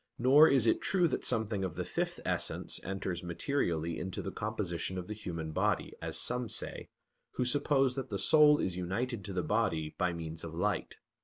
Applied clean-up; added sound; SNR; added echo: none; none; none; none.